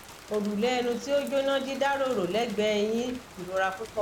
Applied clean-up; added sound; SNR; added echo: none; Rain; 17 dB; none.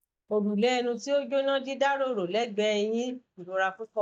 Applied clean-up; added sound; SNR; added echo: neural mask model DeepFilterNet 3.